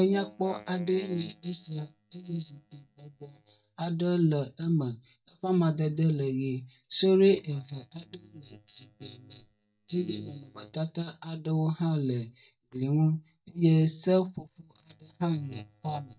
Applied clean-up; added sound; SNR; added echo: neural mask model DeepFilterNet 3.